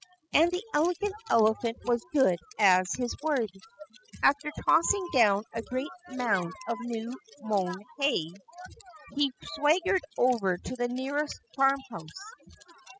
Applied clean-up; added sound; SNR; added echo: classical method spectral subtraction.